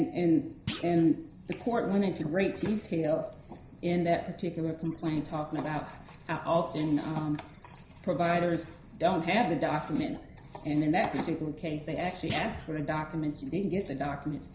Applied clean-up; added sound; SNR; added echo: none; Thump, thud; 13 dB; reverberation time 0.5 s.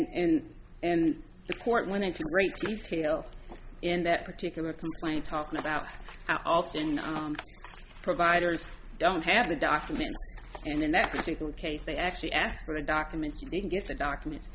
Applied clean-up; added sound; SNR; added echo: none; none; none; none.